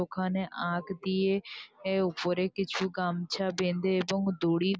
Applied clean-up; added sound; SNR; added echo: none; none; none; none.